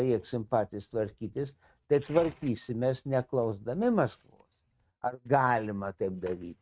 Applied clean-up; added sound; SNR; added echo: neural mask model RNNoise.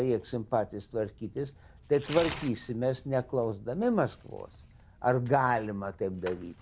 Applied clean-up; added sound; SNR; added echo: none; Tearing; 17 dB; none.